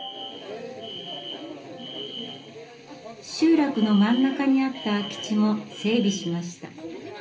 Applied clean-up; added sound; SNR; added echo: none; Alarm; 16 dB; reverberation time 0.3 s.